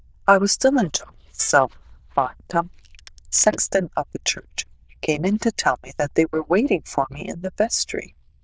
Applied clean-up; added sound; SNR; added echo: neural diffusion model UNIVERSE++.